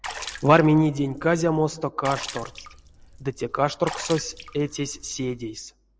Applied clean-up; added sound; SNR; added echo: none; Water / Splash, splatter; 15 dB; none.